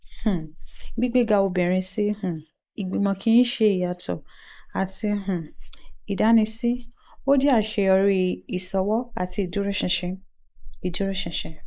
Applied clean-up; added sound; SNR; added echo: neural mask model Resemble Enhance denoiser.